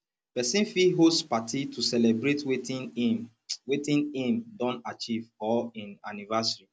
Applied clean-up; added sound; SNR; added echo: none; none; none; none.